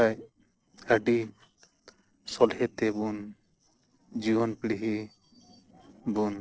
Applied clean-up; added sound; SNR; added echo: neural separator model SepFormer DNS4.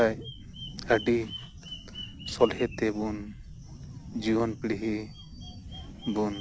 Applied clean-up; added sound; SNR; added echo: none; Bird vocalization, bird call, bird song; 18 dB; none.